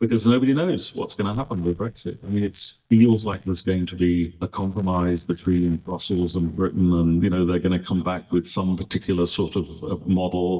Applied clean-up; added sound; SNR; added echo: neural mask model DeepFilterNet 3.